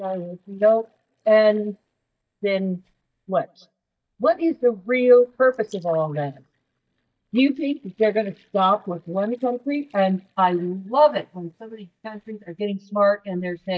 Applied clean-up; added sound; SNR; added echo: neural mask model DeepFilterNet 3.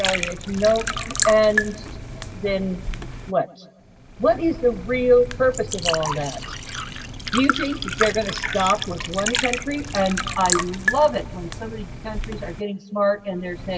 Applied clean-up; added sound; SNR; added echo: none; Liquid; 5 dB; reverberation time 2.2 s.